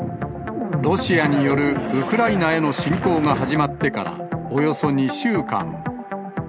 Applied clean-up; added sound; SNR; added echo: none; none; none; none.